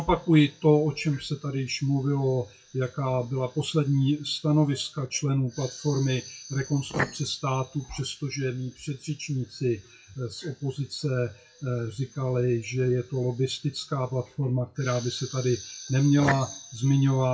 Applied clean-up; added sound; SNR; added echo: classical method WPE with log-MMSE.